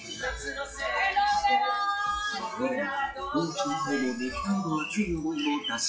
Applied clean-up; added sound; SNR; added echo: classical method WPE with log-MMSE.